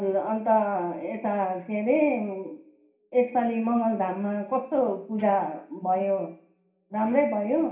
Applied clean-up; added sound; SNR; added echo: none; none; none; reverberation time 0.5 s.